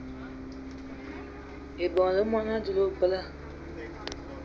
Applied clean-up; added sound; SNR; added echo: none; Bus; 9 dB; none.